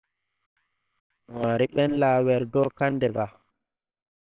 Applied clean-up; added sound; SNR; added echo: neural separator model SepFormer WHAMR!.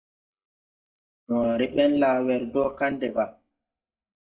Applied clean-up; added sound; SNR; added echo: neural mask model DeepFilterNet 3.